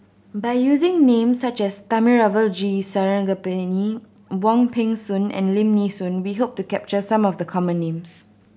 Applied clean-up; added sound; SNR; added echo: none; none; none; none.